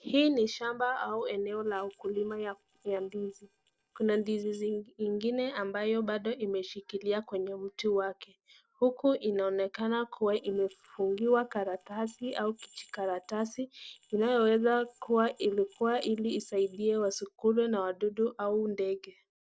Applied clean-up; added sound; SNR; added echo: neural separator model SepFormer DNS4.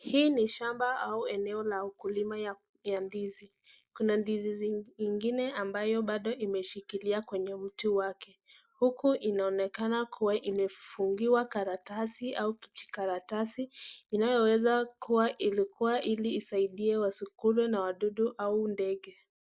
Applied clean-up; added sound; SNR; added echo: neural mask model Resemble Enhance denoiser.